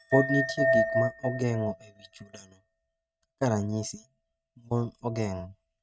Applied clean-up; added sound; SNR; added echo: neural mask model RNNoise.